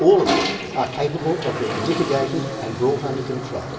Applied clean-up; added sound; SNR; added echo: none; Toilet flush; 7 dB; reverberation time 2.5 s.